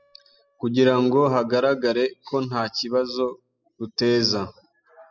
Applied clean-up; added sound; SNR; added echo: classical method spectral subtraction.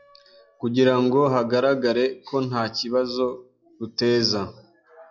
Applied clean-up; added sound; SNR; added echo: classical method log-MMSE.